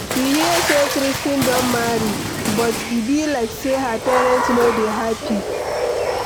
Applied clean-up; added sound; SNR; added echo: none; Water / Splash, splatter; 2 dB; none.